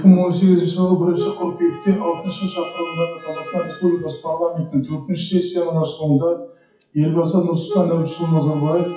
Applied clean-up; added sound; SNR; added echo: classical method WPE with log-MMSE.